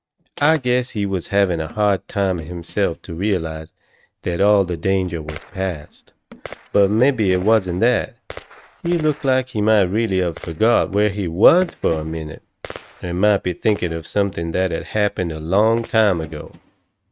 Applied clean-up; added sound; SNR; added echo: neural mask model RNNoise.